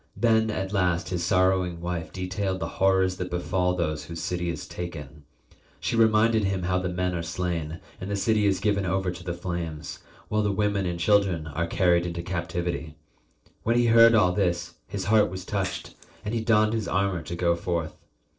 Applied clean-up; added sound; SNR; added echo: neural separator model SepFormer DNS4.